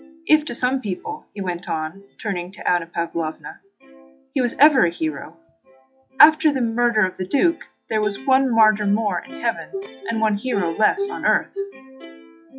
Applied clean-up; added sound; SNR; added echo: classical method log-MMSE.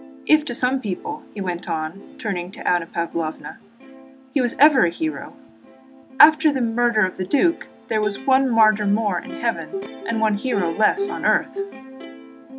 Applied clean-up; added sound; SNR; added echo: none; Plucked string instrument; 13 dB; none.